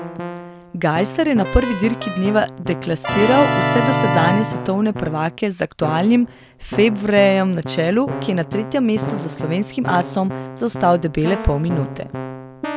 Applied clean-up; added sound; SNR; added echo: none; Keyboard (musical); 6 dB; none.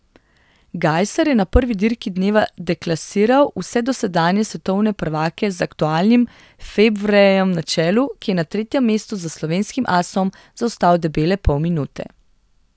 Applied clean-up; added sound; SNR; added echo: none; none; none; none.